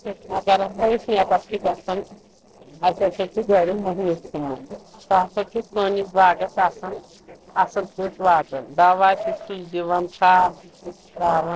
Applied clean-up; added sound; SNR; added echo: neural separator model SepFormer DNS4.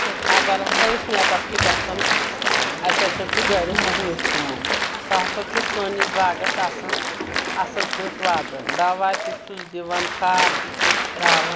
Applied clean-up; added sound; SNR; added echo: none; Applause; -3 dB; none.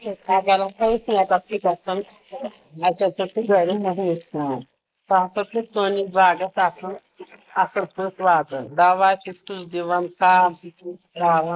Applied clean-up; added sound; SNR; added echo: neural mask model Resemble Enhance denoiser.